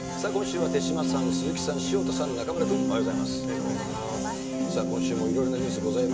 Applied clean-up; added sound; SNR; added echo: none; Piano; -2 dB; reverberation time 1.7 s.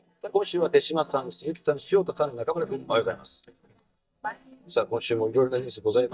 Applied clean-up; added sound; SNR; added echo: neural mask model DeepFilterNet 3.